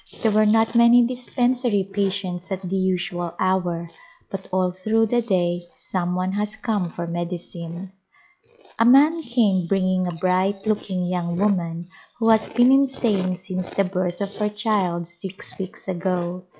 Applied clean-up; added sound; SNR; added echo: classical method log-MMSE.